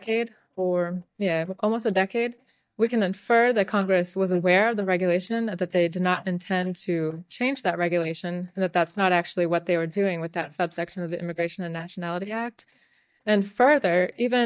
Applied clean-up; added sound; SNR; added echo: neural mask model DeepFilterNet 3.